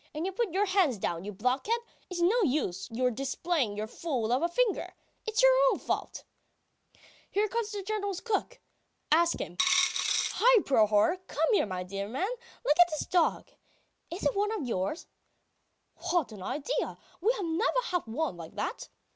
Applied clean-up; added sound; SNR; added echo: none; Coin (dropping); 1 dB; none.